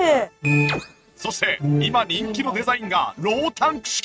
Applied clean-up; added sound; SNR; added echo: neural mask model RNNoise.